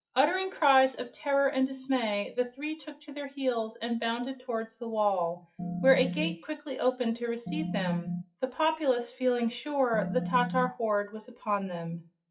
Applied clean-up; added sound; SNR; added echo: classical method WPE with log-MMSE.